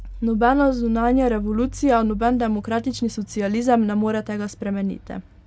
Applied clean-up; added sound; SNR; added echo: none; none; none; none.